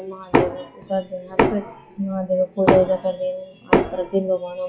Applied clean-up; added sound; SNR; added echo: classical method WPE with log-MMSE.